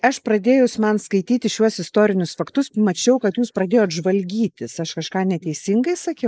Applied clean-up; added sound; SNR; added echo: neural mask model Resemble Enhance denoiser.